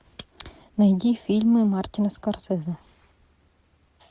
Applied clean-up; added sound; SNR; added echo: none; none; none; none.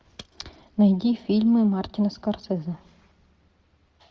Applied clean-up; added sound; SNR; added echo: none; none; none; reverberation time 1.1 s.